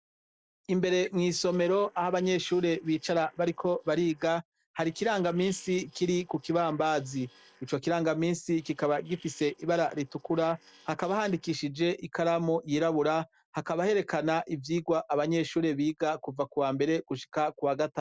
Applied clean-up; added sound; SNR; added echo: neural separator model SepFormer DNS4.